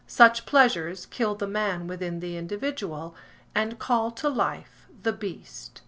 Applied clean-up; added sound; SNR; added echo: none; none; none; none.